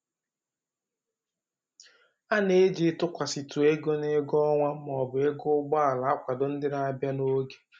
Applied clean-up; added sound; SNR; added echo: none; none; none; none.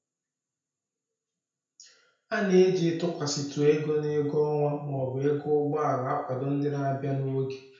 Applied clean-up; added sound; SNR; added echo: none; none; none; reverberation time 0.5 s.